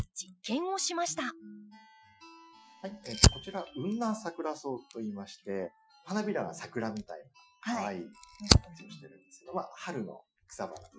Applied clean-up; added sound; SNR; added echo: classical method Wiener filter.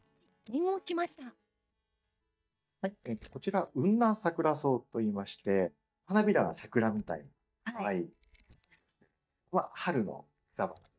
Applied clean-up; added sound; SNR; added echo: neural mask model DeepFilterNet 3.